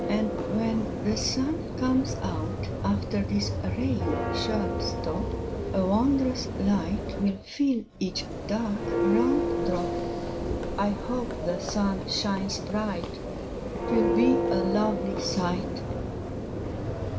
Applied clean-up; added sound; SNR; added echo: none; Church bell; 1 dB; none.